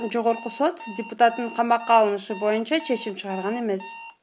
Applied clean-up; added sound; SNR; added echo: none; Alarm; 18 dB; none.